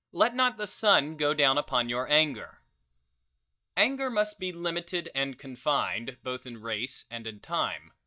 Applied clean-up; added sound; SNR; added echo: neural mask model DeepFilterNet 3.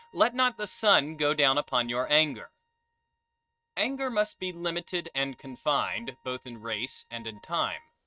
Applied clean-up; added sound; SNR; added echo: neural mask model RNNoise.